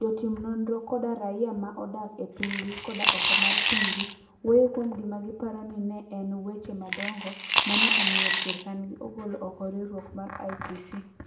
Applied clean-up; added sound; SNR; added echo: none; Coin (dropping) / Glass; -5 dB; reverberation time 0.7 s.